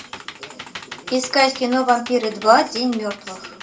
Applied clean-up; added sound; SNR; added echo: none; Computer keyboard; 16 dB; reverberation time 0.2 s.